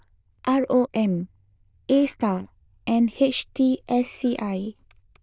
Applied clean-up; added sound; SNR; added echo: neural diffusion model UNIVERSE++.